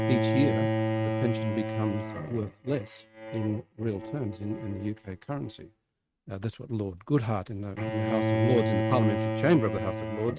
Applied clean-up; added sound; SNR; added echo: neural mask model RNNoise.